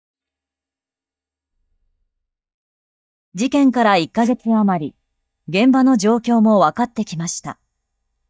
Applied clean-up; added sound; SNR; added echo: neural mask model DeepFilterNet 3.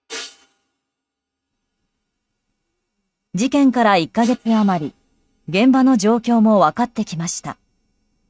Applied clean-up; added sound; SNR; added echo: neural mask model RNNoise.